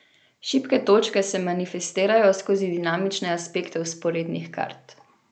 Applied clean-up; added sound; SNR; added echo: none; none; none; none.